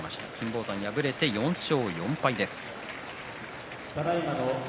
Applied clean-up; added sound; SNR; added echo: none; none; none; none.